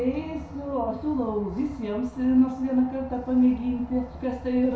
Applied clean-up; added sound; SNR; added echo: none; none; none; reverberation time 0.6 s.